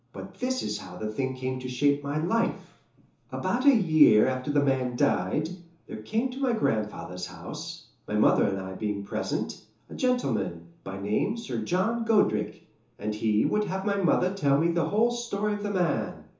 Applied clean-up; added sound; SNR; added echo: none; none; none; reverberation time 0.9 s.